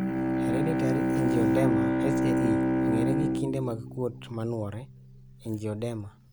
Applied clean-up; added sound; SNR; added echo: none; Bowed string instrument; -5 dB; none.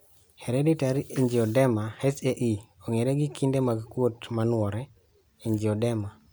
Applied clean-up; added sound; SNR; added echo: none; none; none; none.